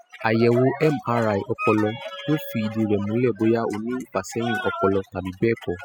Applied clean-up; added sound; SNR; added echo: classical method spectral subtraction.